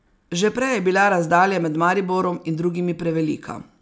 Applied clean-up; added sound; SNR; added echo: none; none; none; none.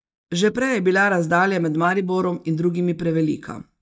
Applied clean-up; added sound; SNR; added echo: neural mask model DeepFilterNet 3.